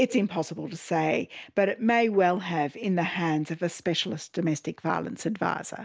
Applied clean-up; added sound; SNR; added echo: none; none; none; none.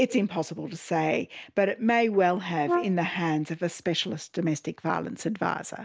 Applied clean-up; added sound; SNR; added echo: none; Brass instrument; 5 dB; none.